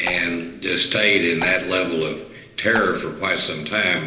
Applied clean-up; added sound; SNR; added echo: none; Raindrop / Splash, splatter; 17 dB; reverberation time 1.0 s.